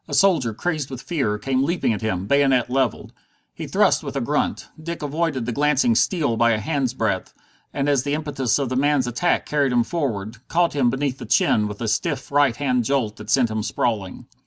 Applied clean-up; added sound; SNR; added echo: none; none; none; none.